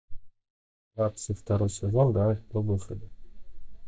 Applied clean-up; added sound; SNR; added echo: neural mask model DeepFilterNet 3.